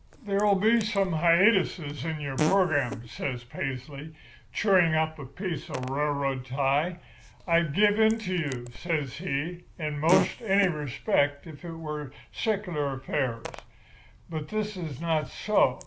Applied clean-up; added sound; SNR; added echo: none; Fart; 12 dB; none.